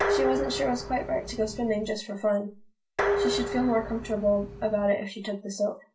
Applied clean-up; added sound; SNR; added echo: none; Dishes, pots, and pans; 4 dB; reverberation time 0.2 s.